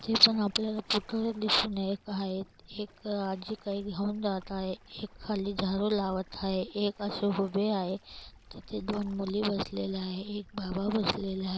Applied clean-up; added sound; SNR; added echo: none; Waves, surf; 20 dB; none.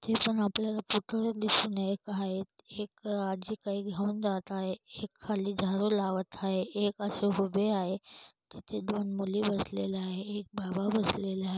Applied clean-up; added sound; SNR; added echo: none; none; none; none.